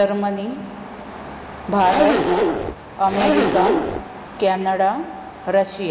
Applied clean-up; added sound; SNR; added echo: none; Zipper (clothing); -2 dB; none.